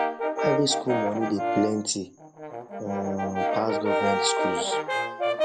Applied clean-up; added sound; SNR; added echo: none; Brass instrument; -2 dB; none.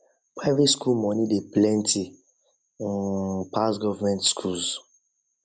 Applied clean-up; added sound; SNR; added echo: none; none; none; none.